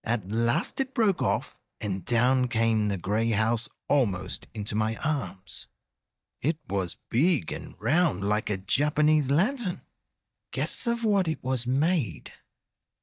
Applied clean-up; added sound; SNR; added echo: neural mask model DeepFilterNet 3.